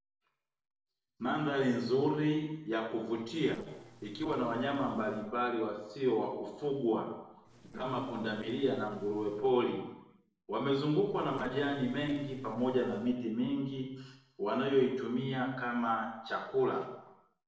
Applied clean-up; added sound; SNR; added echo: neural separator model SepFormer DNS4.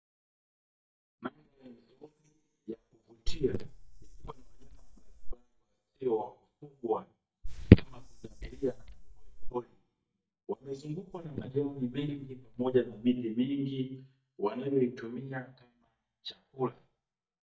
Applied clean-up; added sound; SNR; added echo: neural mask model DeepFilterNet 3.